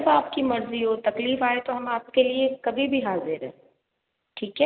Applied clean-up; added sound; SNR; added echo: none; none; none; none.